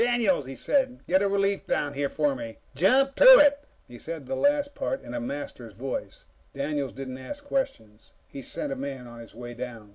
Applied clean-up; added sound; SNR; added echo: none; none; none; none.